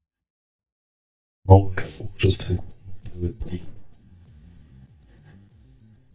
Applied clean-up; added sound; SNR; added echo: neural mask model DeepFilterNet 3.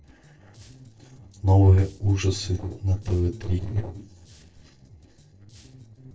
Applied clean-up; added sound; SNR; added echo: neural separator model SepFormer DNS4.